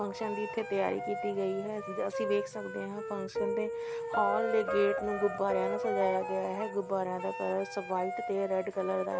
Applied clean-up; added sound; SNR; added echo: none; Wind instrument, woodwind instrument + Piano; 4 dB; none.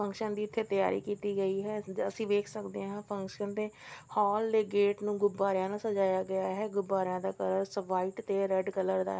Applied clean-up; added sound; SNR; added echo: none; none; none; none.